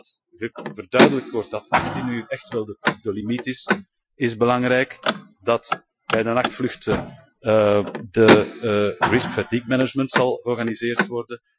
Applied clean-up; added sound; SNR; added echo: classical method Wiener filter.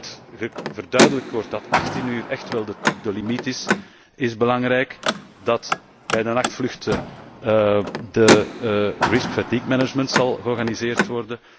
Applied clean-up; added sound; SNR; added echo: none; Car; 3 dB; none.